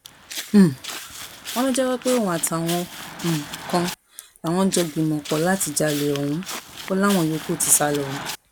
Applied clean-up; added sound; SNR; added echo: none; Walk, footsteps; 12 dB; none.